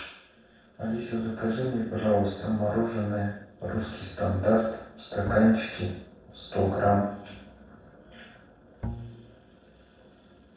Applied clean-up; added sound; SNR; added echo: neural separator model SepFormer DNS4.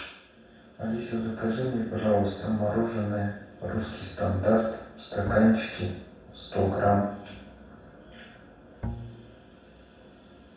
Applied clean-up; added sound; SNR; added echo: none; Bowed string instrument; 11 dB; reverberation time 0.7 s.